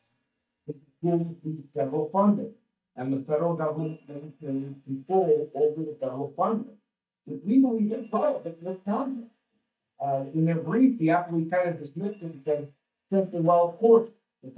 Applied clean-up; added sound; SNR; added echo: neural mask model DeepFilterNet 3.